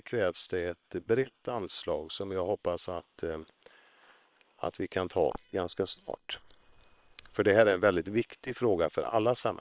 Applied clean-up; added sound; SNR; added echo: neural separator model SepFormer WHAM!.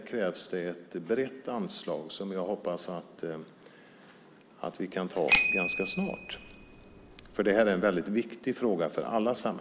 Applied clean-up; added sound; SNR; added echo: none; Bicycle bell; 1 dB; none.